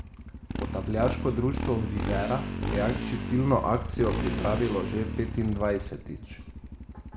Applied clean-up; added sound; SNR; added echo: none; Motorcycle; 3 dB; reverberation time 0.8 s.